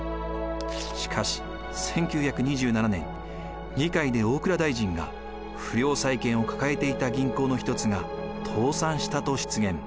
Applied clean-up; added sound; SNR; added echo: none; Tearing + Bowed string instrument; 18 dB; none.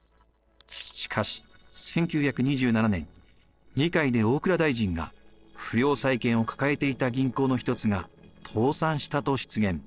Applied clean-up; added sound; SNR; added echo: neural separator model SepFormer DNS4.